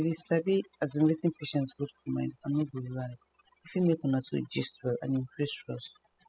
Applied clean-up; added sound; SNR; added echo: classical method spectral subtraction.